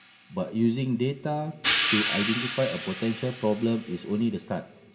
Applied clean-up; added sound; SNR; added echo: none; Hi-hat; 5 dB; reverberation time 2.0 s.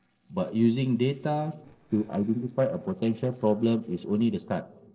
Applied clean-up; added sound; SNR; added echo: neural separator model SepFormer DNS4.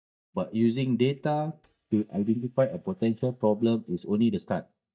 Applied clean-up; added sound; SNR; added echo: neural mask model DeepFilterNet 3.